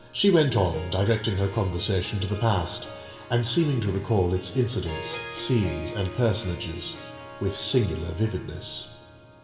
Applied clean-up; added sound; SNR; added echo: none; Harp; 15 dB; reverberation time 1.7 s.